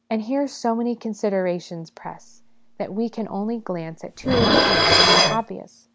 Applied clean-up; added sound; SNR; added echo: none; Dishes, pots, and pans; -5 dB; none.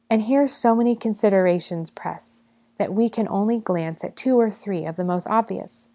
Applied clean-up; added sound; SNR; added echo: none; none; none; none.